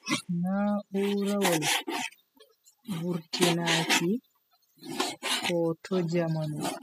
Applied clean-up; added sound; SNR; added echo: classical method spectral subtraction.